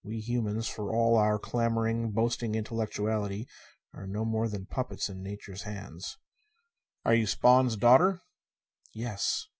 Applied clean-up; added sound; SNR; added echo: none; none; none; none.